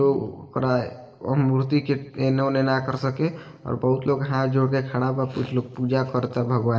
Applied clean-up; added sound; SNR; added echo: none; none; none; reverberation time 1.7 s.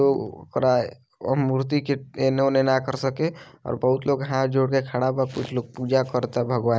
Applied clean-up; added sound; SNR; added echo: none; none; none; none.